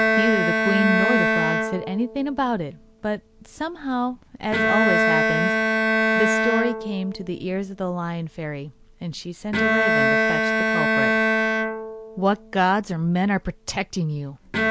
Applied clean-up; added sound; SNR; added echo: none; Bowed string instrument; -3 dB; none.